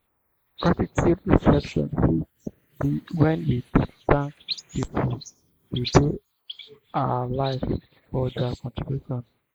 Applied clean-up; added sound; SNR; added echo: neural mask model Resemble Enhance denoiser.